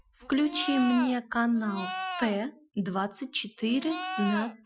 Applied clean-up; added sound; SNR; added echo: classical method Wiener filter.